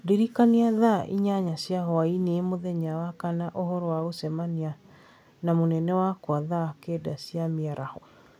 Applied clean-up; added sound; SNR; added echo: none; none; none; none.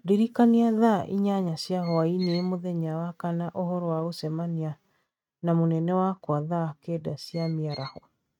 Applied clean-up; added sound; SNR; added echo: neural mask model RNNoise.